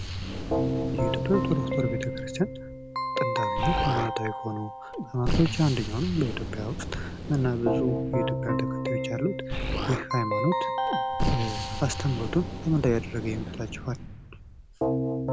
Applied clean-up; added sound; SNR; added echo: none; Explosion + Keyboard (musical); -1 dB; none.